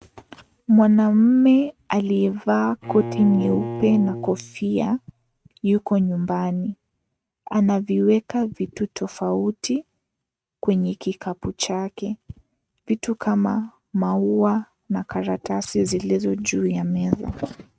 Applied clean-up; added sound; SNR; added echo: neural mask model RNNoise.